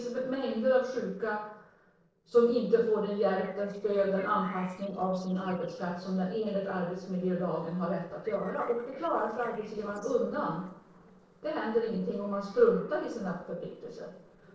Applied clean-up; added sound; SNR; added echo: neural separator model SepFormer DNS4.